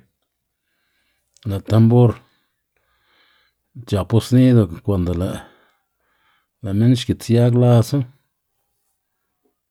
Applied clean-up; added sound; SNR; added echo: none; none; none; none.